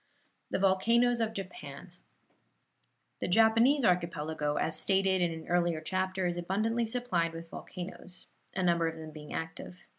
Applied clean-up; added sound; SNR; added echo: none; none; none; none.